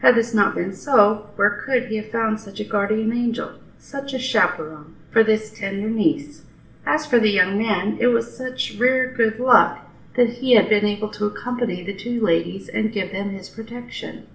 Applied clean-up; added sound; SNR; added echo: none; none; none; reverberation time 0.5 s.